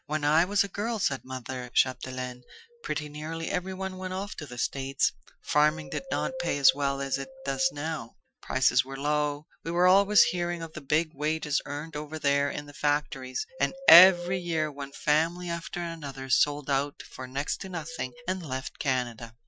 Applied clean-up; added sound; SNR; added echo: classical method Wiener filter.